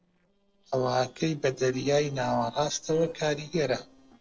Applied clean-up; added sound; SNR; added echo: neural separator model SepFormer DNS4.